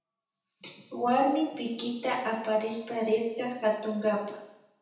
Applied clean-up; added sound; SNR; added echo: none; none; none; reverberation time 0.9 s.